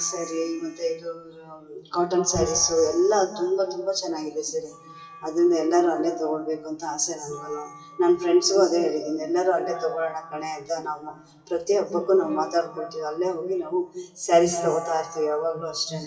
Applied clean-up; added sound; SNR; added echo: classical method WPE with log-MMSE.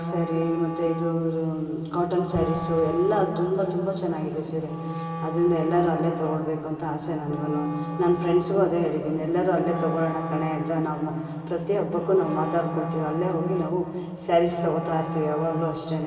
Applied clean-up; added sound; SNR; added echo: none; Wind instrument, woodwind instrument; 8 dB; reverberation time 2.8 s.